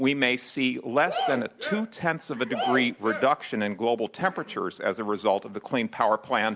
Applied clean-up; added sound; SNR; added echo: none; Cheering; 6 dB; none.